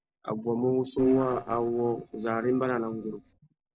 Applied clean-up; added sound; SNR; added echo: neural separator model SepFormer DNS4.